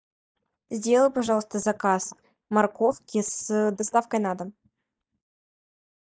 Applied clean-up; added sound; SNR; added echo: neural mask model DeepFilterNet 3.